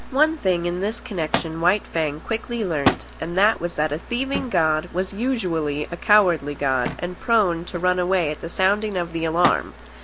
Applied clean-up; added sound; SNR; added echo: none; Thump, thud; 11 dB; none.